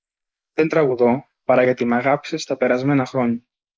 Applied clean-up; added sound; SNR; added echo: neural mask model Resemble Enhance denoiser.